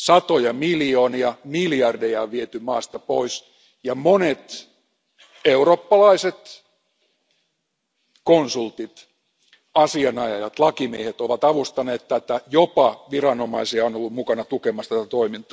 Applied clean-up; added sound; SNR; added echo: none; none; none; none.